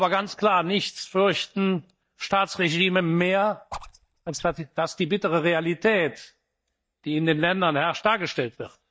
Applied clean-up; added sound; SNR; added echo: neural mask model DeepFilterNet 3.